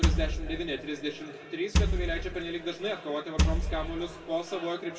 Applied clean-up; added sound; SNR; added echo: none; Wood; -4 dB; reverberation time 2.6 s.